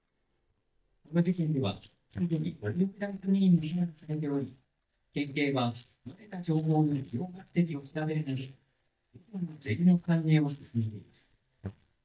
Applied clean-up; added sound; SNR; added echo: neural mask model DeepFilterNet 3.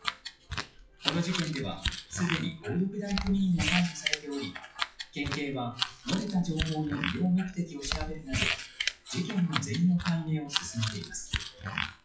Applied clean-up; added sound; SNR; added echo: classical method WPE with log-MMSE.